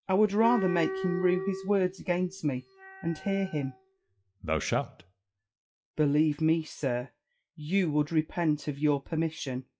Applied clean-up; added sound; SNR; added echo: classical method log-MMSE.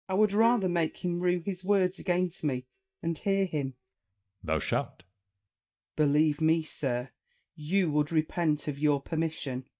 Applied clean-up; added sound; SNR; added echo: neural mask model DeepFilterNet 3.